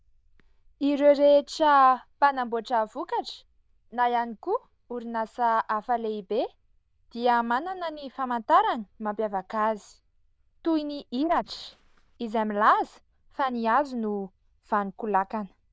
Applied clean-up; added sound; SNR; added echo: neural diffusion model UNIVERSE++.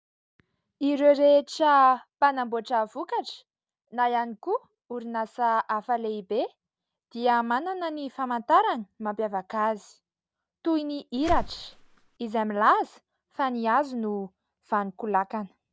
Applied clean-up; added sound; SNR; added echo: none; Whoosh, swoosh, swish; 6 dB; none.